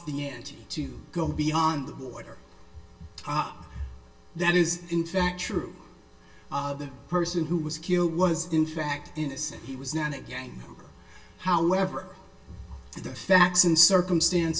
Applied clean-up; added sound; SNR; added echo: none; none; none; reverberation time 0.1 s.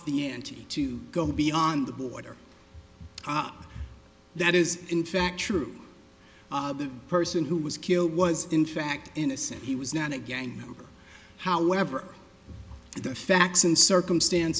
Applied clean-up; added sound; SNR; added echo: none; none; none; none.